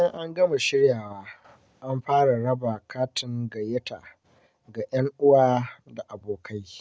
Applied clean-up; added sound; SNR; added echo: none; none; none; none.